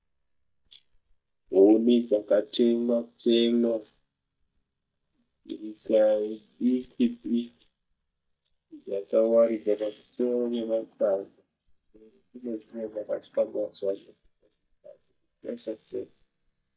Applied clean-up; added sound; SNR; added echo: neural mask model DeepFilterNet 3.